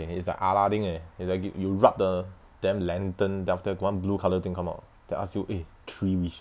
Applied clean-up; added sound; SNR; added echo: none; none; none; none.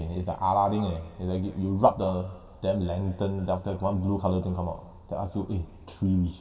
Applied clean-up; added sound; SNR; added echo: none; none; none; reverberation time 2.0 s.